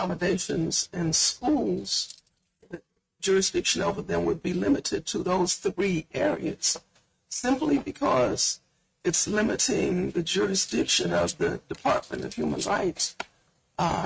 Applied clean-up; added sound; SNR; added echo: neural mask model RNNoise.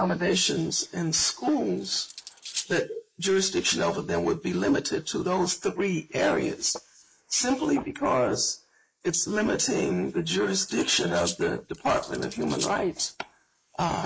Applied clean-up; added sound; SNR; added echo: neural mask model Resemble Enhance denoiser.